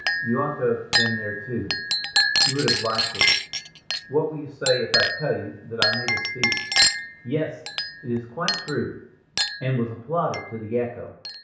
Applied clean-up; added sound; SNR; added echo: none; Chink, clink; -2 dB; reverberation time 0.6 s.